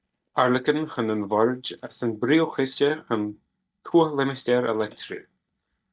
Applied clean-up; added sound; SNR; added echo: neural mask model DeepFilterNet 3.